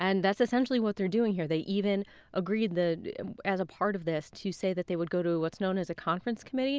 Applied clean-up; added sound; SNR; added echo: none; none; none; none.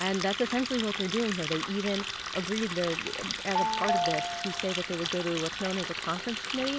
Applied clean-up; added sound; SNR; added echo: none; Telephone + Water tap, faucet; 1 dB; none.